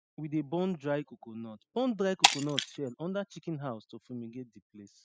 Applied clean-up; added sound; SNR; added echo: classical method spectral subtraction.